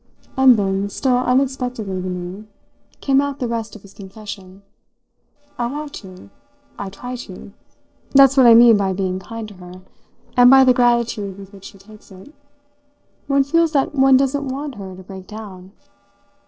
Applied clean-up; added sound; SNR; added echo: neural separator model SepFormer DNS4.